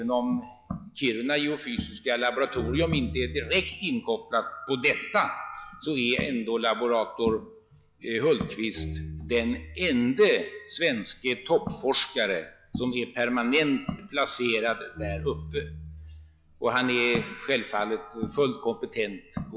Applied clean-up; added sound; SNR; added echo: classical method log-MMSE.